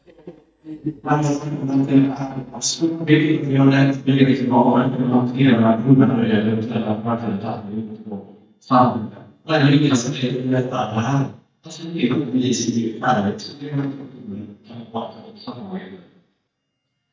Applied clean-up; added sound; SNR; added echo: neural mask model DeepFilterNet 3.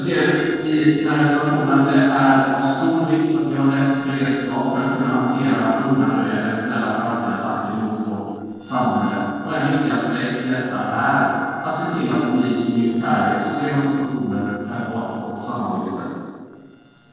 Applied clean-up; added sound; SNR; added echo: neural separator model SepFormer DNS4.